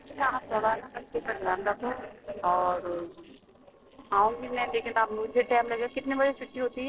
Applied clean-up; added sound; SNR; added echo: neural separator model SepFormer DNS4.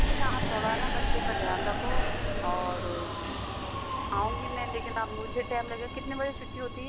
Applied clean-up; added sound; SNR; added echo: none; Subway, metro, underground; -5 dB; none.